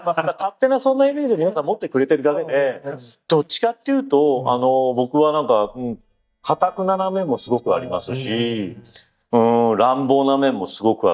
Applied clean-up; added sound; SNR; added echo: neural mask model DeepFilterNet 3.